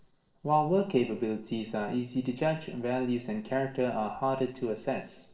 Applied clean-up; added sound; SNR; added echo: neural separator model SepFormer DNS4.